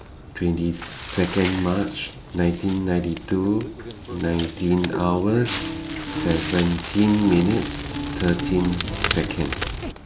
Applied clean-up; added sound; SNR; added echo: none; Crackle; 7 dB; none.